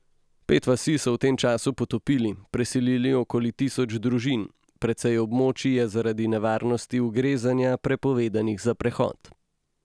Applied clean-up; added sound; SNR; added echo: none; none; none; none.